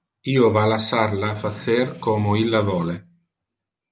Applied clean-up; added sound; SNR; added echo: none; Strum; 18 dB; none.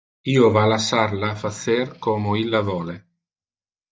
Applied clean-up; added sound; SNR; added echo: neural mask model DeepFilterNet 3.